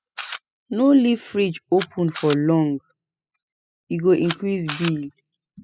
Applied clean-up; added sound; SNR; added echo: classical method spectral subtraction.